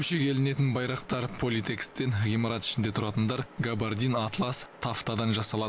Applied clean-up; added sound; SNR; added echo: none; none; none; none.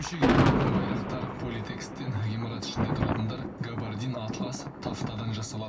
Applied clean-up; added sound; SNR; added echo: none; Thunder; -4 dB; reverberation time 0.4 s.